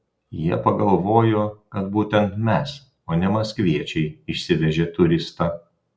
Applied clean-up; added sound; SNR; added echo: none; none; none; none.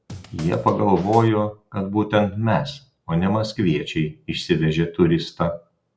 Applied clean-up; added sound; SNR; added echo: none; Scratching (performance technique); 18 dB; none.